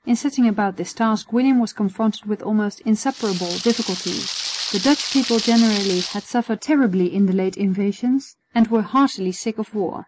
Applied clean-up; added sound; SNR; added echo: none; Rain; 8 dB; none.